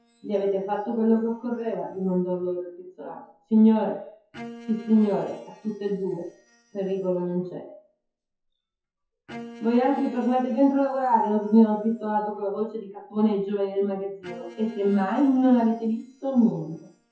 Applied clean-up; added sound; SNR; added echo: classical method WPE with log-MMSE.